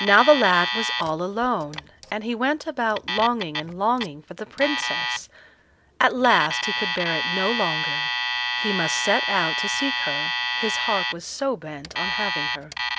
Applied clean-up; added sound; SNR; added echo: none; Alarm; 3 dB; none.